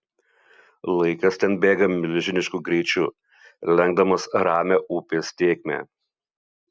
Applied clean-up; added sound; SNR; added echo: none; none; none; none.